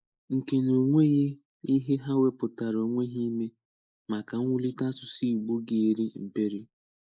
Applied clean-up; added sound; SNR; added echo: neural mask model Resemble Enhance denoiser.